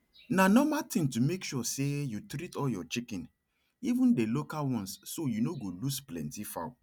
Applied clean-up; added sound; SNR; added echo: none; none; none; none.